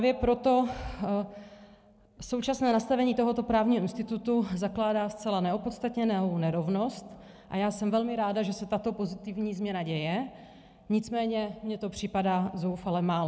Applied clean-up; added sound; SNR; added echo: none; none; none; none.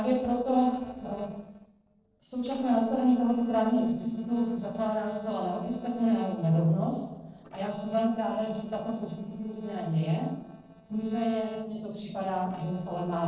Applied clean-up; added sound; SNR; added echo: neural separator model SepFormer DNS4.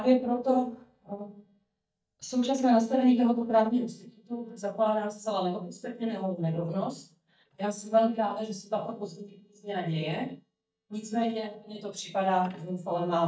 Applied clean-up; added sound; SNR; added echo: neural mask model DeepFilterNet 3.